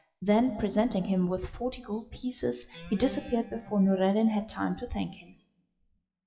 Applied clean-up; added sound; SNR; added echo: classical method WPE with log-MMSE.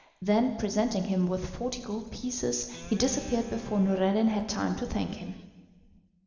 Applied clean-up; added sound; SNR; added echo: none; Guitar; 15 dB; reverberation time 1.7 s.